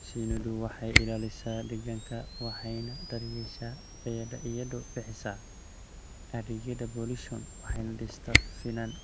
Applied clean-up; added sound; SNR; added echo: none; Camera; -2 dB; none.